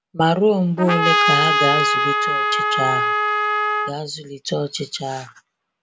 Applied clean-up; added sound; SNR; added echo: none; Trumpet; -4 dB; none.